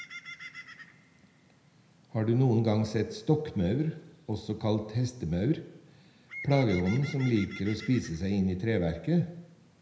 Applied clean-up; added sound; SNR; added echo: none; Bird; 19 dB; reverberation time 0.7 s.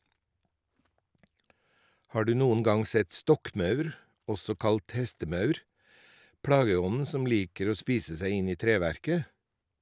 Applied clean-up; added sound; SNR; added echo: none; none; none; none.